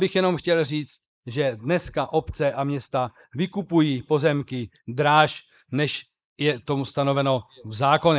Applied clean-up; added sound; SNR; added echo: neural mask model Resemble Enhance denoiser.